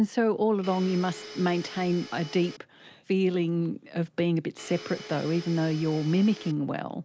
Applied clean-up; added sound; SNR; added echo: none; Domestic sounds, home sounds; 16 dB; none.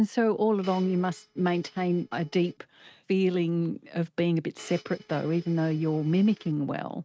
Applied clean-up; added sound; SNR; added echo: neural mask model RNNoise.